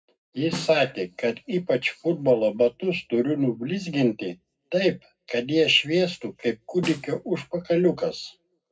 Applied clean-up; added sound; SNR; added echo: none; Snare drum; 13 dB; reverberation time 0.3 s.